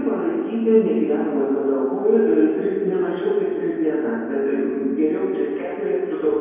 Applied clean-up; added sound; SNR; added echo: none; none; none; reverberation time 2.2 s.